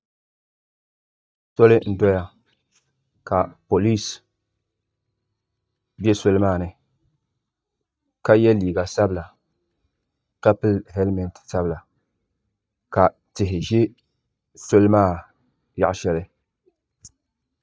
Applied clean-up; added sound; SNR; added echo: neural mask model DeepFilterNet 3.